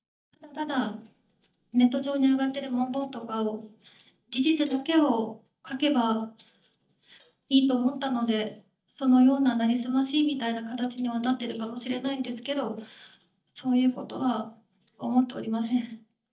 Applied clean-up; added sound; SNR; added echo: neural mask model DeepFilterNet 3.